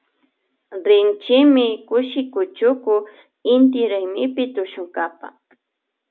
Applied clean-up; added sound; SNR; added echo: none; none; none; none.